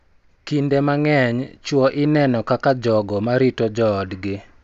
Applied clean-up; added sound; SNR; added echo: none; none; none; none.